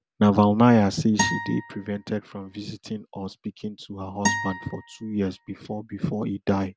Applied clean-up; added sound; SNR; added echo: none; Acoustic guitar; 6 dB; none.